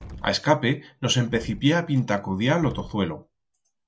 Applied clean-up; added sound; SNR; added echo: none; Explosion; 20 dB; none.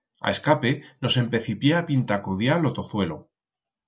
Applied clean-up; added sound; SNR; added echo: none; none; none; none.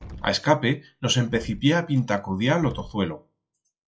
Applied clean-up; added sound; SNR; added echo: classical method log-MMSE.